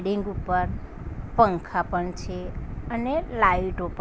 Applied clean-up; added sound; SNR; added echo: none; none; none; none.